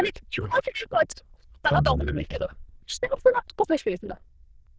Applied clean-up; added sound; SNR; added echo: neural diffusion model UNIVERSE++.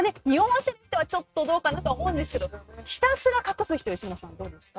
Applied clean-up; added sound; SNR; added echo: neural mask model RNNoise.